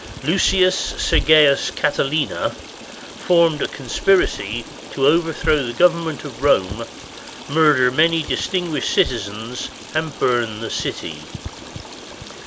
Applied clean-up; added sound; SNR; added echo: none; Stream; 15 dB; none.